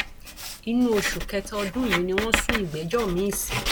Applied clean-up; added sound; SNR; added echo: none; Writing; 3 dB; none.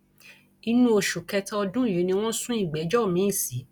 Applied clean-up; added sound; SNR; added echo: none; none; none; none.